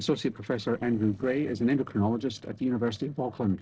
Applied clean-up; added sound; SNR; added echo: neural separator model SepFormer DNS4.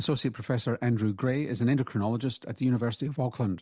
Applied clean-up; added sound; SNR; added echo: none; none; none; none.